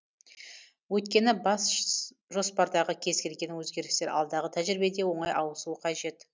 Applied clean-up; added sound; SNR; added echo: none; none; none; none.